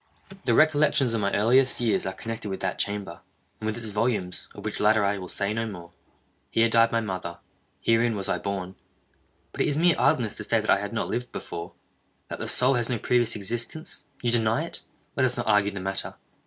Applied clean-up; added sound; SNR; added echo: none; none; none; none.